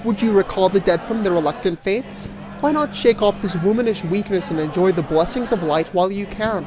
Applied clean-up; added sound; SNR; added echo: none; Microwave oven; 14 dB; none.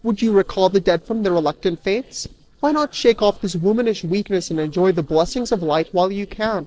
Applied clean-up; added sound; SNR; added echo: neural separator model SepFormer DNS4.